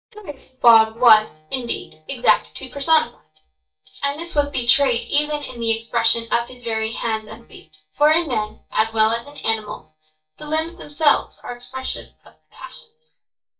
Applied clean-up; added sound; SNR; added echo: neural mask model DeepFilterNet 3.